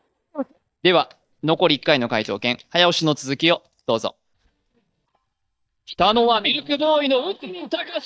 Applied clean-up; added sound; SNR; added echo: neural mask model DeepFilterNet 3.